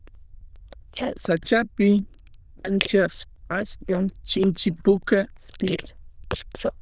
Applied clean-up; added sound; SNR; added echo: neural diffusion model UNIVERSE++.